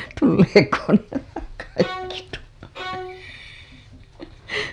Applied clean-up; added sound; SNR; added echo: none; Bowed string instrument; 11 dB; none.